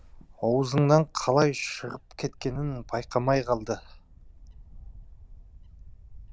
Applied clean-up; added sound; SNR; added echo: none; Wind / Bird; 18 dB; none.